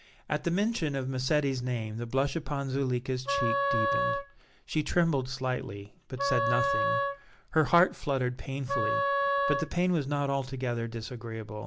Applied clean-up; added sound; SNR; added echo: none; Wind instrument, woodwind instrument; 1 dB; none.